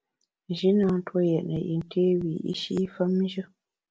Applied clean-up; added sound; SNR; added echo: none; none; none; none.